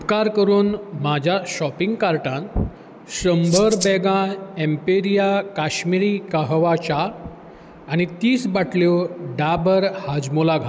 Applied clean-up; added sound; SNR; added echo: none; Rattle (instrument); 8 dB; none.